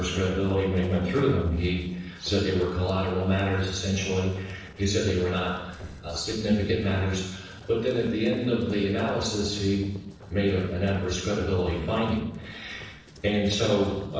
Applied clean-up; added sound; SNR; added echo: neural separator model SepFormer DNS4.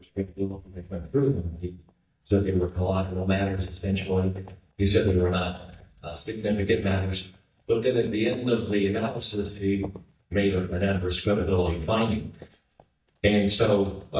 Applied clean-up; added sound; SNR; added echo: neural mask model DeepFilterNet 3.